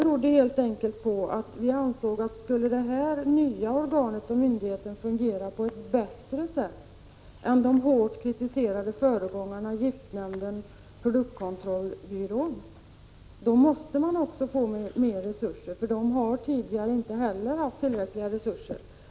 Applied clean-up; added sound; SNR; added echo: none; none; none; none.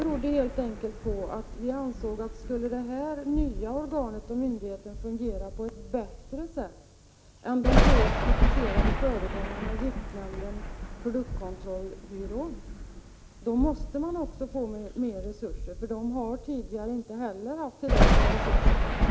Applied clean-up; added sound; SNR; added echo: none; Thunder; -4 dB; none.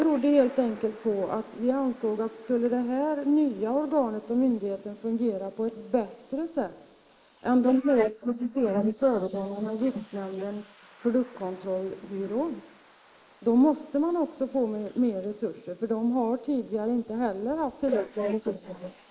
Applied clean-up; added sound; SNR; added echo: neural mask model Resemble Enhance denoiser.